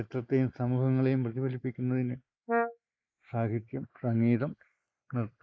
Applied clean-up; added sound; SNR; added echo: neural mask model Resemble Enhance denoiser.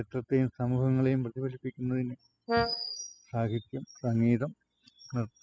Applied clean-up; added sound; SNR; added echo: classical method spectral subtraction.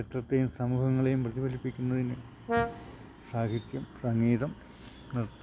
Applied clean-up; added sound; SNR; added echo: none; Brass instrument; 5 dB; none.